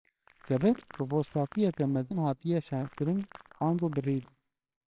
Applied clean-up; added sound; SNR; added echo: neural separator model SepFormer WHAMR!.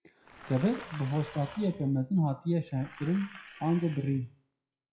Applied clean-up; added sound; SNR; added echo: classical method WPE with log-MMSE.